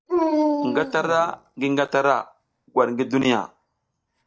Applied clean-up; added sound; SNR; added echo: neural mask model DeepFilterNet 3.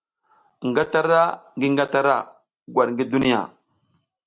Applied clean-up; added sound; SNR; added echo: none; none; none; none.